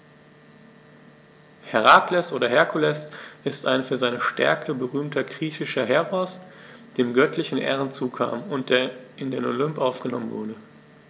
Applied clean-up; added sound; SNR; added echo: none; none; none; none.